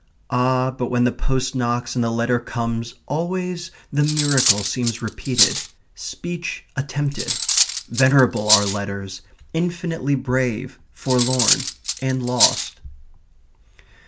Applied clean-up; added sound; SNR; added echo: none; Cutlery, silverware; 1 dB; none.